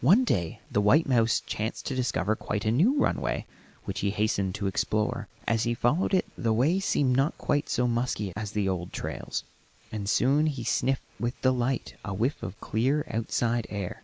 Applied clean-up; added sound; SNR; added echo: none; none; none; none.